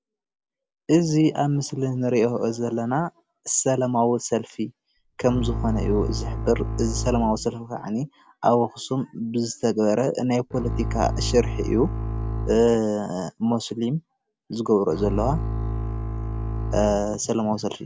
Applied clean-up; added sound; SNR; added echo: none; Bowed string instrument; 4 dB; none.